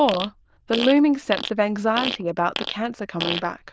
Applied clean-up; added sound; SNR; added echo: neural diffusion model UNIVERSE++.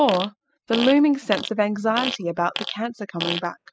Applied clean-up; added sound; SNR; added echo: classical method spectral subtraction.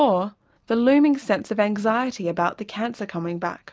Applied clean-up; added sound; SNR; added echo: none; none; none; none.